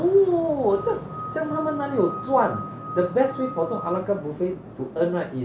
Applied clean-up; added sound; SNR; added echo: none; Screech / Glass; 12 dB; none.